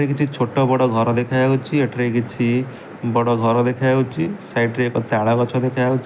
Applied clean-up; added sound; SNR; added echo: none; none; none; none.